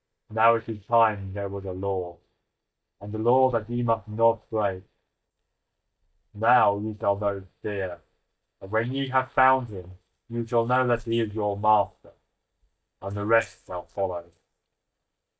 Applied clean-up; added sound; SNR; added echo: neural mask model DeepFilterNet 3.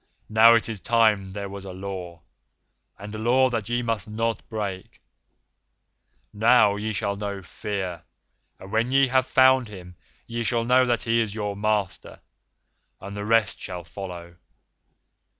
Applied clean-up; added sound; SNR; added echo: none; none; none; none.